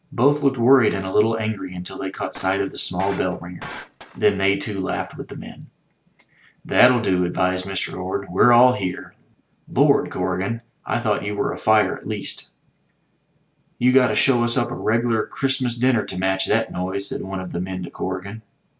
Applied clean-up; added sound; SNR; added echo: none; Shatter; 16 dB; none.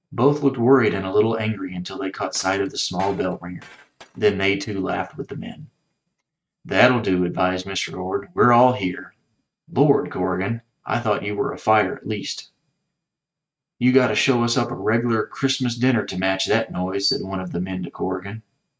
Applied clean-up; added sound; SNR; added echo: neural mask model RNNoise.